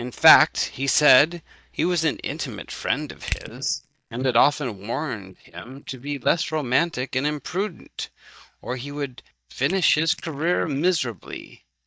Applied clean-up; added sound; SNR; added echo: neural mask model DeepFilterNet 3.